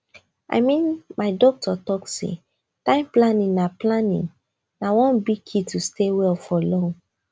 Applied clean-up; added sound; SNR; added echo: none; none; none; none.